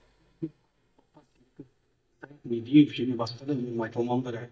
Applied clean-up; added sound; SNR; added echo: neural mask model DeepFilterNet 3.